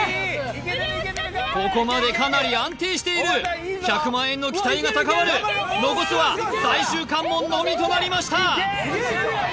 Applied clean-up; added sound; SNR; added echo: none; none; none; none.